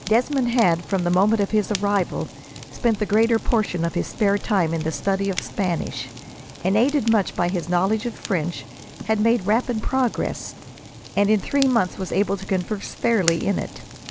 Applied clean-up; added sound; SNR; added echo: none; Fire; 15 dB; none.